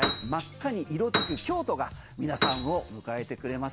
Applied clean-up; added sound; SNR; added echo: none; Piano + Tambourine; 2 dB; none.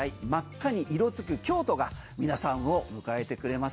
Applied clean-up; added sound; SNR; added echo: none; none; none; none.